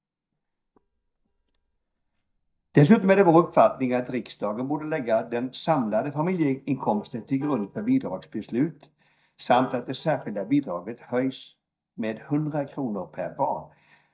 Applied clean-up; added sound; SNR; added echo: neural mask model DeepFilterNet 3.